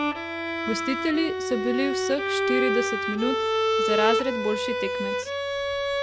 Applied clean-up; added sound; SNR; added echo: none; Bowed string instrument; -3 dB; none.